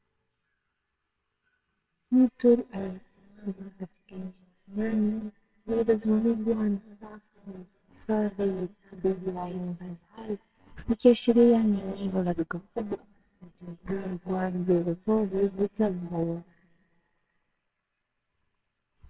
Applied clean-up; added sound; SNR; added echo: neural separator model SepFormer WHAMR!.